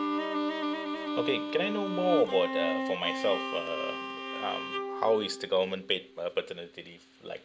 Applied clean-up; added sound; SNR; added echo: none; Bowed string instrument; 3 dB; none.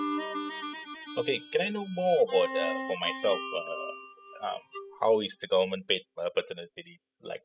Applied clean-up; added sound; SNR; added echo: classical method spectral subtraction.